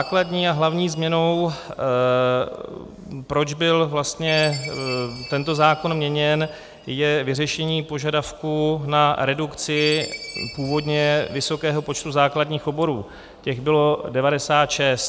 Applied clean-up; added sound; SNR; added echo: none; Chime; 18 dB; none.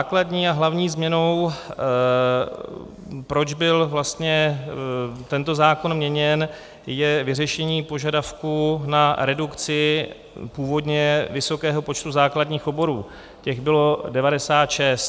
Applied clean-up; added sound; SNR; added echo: none; none; none; none.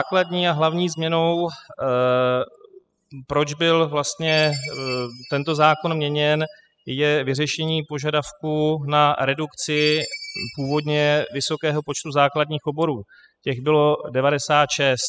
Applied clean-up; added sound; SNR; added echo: classical method spectral subtraction.